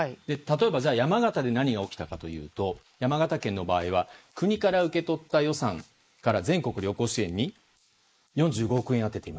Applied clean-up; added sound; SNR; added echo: neural mask model Resemble Enhance denoiser.